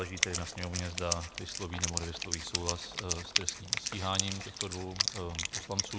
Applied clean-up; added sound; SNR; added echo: none; Wind instrument, woodwind instrument; -2 dB; none.